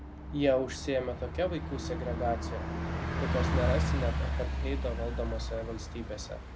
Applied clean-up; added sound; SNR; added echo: none; Bus; -1 dB; none.